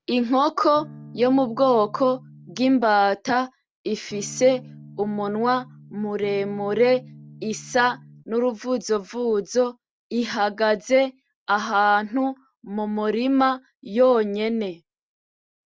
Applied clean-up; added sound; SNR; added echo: none; Electric guitar / Strum; 20 dB; none.